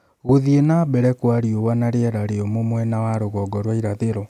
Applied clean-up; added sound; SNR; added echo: none; none; none; none.